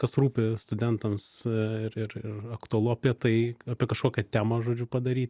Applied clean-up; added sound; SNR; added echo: none; none; none; none.